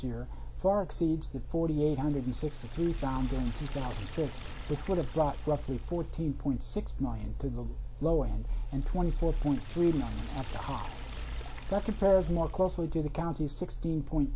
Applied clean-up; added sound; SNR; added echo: none; Liquid; 19 dB; none.